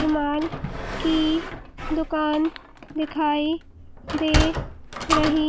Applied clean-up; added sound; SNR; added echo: none; Sliding door; 4 dB; none.